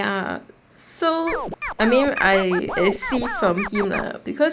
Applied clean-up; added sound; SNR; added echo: none; Scratching (performance technique); 7 dB; none.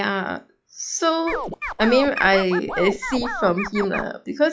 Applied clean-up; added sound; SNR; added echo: classical method log-MMSE.